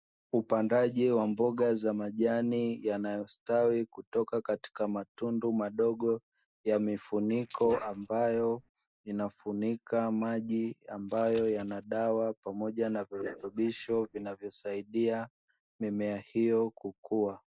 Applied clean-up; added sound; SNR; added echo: neural mask model Resemble Enhance denoiser.